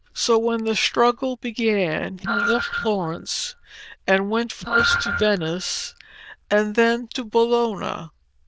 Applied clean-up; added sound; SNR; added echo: neural diffusion model UNIVERSE++.